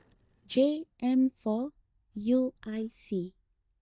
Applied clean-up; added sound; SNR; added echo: neural mask model DeepFilterNet 3.